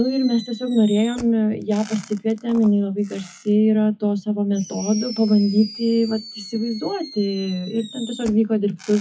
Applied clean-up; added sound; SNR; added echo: classical method WPE with log-MMSE.